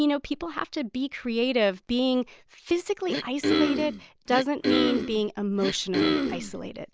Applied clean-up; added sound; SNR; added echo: none; Cough; 0 dB; none.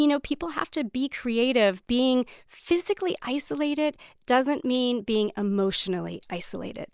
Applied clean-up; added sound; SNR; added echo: none; none; none; none.